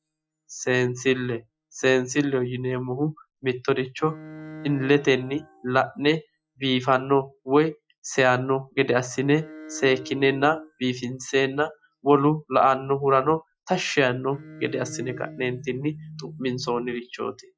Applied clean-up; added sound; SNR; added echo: classical method Wiener filter.